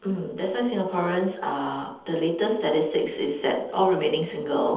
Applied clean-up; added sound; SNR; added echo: neural separator model SepFormer DNS4.